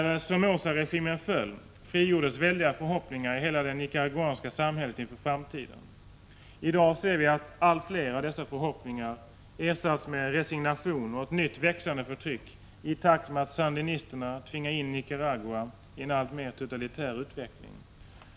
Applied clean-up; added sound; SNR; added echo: none; none; none; none.